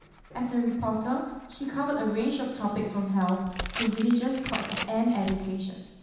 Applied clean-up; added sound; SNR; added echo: none; Tearing; 11 dB; reverberation time 1.1 s.